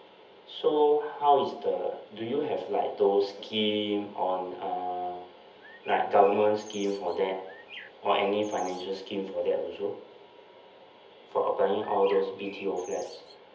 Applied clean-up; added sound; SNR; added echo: none; Bird; 19 dB; reverberation time 0.7 s.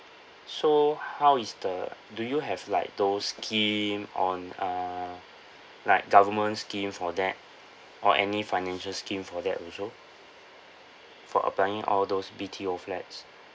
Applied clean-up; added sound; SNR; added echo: none; none; none; none.